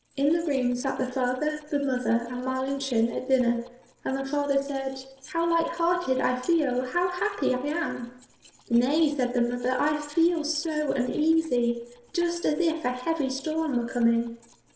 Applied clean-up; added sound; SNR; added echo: neural separator model SepFormer DNS4.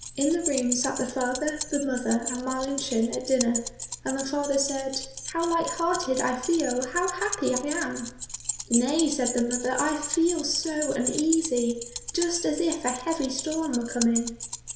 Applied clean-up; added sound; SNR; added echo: none; Keys jangling; 7 dB; reverberation time 0.7 s.